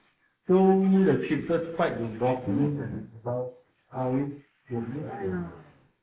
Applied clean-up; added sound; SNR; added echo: neural mask model Resemble Enhance denoiser.